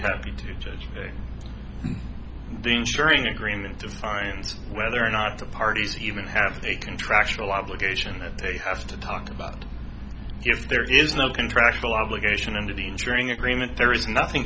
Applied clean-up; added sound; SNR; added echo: none; none; none; none.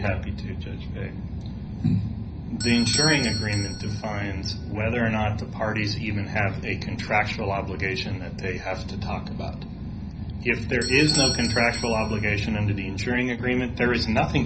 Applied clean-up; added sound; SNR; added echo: none; Bell / Doorbell; 10 dB; reverberation time 0.5 s.